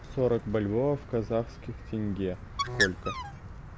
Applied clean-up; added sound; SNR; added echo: none; Bird; 6 dB; none.